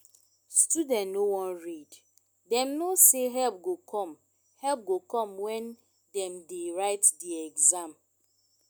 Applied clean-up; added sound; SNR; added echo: none; none; none; none.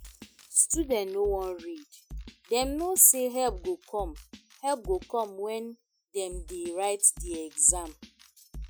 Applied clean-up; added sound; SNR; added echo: classical method Wiener filter.